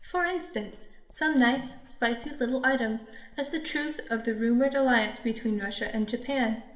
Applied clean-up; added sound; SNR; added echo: none; Writing; 19 dB; reverberation time 0.9 s.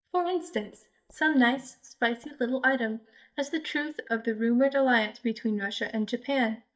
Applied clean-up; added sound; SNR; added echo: neural mask model DeepFilterNet 3.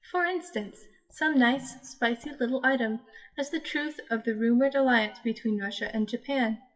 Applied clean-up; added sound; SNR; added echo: classical method WPE with log-MMSE.